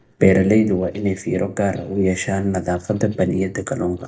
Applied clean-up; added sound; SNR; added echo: neural mask model DeepFilterNet 3.